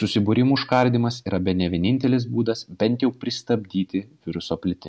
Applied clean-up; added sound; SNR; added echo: none; none; none; none.